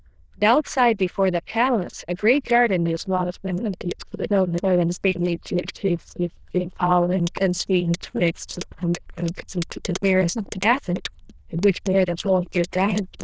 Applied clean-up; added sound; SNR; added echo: neural diffusion model UNIVERSE++.